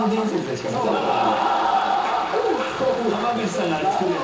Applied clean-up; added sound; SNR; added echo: none; Stream; 17 dB; reverberation time 0.6 s.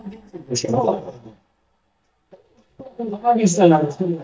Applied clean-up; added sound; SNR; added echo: neural mask model DeepFilterNet 3.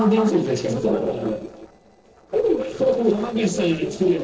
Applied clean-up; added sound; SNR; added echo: neural separator model SepFormer DNS4.